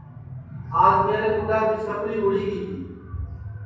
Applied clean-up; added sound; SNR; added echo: none; none; none; reverberation time 1.3 s.